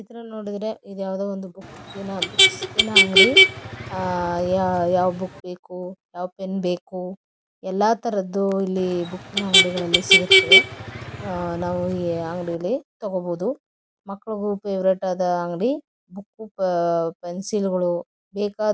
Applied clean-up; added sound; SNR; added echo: none; Motor vehicle (road); -5 dB; none.